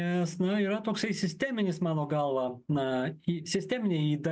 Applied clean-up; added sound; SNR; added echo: none; none; none; none.